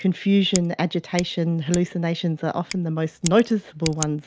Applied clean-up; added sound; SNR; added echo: none; Scissors; 14 dB; none.